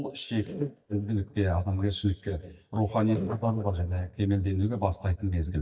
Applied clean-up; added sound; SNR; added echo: neural mask model DeepFilterNet 3.